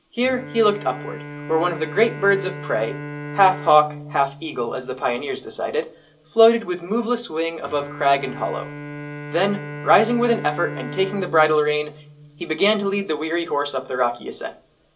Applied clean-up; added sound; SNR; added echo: none; Bowed string instrument; 14 dB; reverberation time 0.2 s.